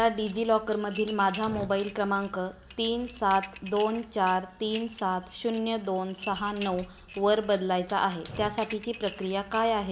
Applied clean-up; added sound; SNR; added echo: none; Dishes, pots, and pans + Hiss / Fire; 15 dB; none.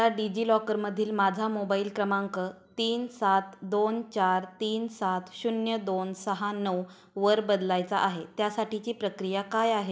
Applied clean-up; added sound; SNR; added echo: none; none; none; none.